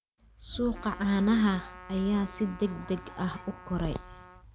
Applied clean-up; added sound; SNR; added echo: none; Trumpet; 19 dB; none.